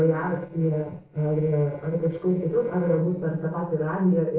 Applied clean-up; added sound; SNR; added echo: neural separator model SepFormer DNS4.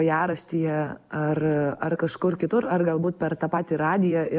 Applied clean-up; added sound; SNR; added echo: none; none; none; none.